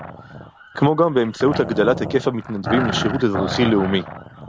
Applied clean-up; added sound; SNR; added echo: none; Growling; 8 dB; none.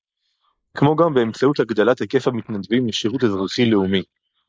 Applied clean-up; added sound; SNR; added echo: neural mask model Resemble Enhance denoiser.